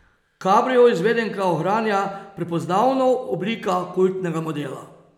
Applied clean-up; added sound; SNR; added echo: none; none; none; none.